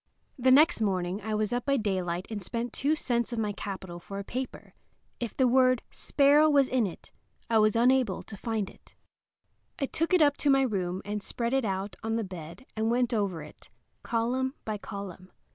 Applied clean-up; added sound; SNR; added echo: none; none; none; none.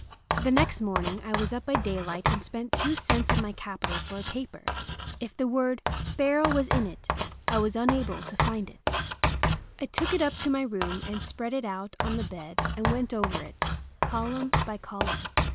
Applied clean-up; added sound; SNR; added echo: none; Writing; 0 dB; none.